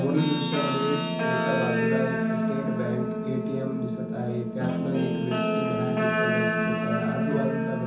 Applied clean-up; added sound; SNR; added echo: none; Guitar; -4 dB; reverberation time 0.7 s.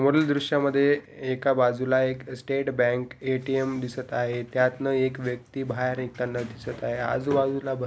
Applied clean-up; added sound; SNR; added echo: none; none; none; none.